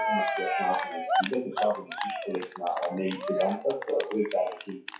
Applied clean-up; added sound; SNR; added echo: classical method WPE with log-MMSE.